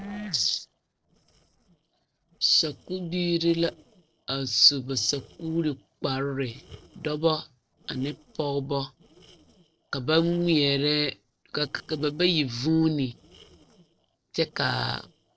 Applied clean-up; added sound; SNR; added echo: neural separator model SepFormer DNS4.